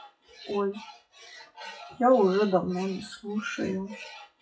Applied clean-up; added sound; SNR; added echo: classical method WPE with log-MMSE.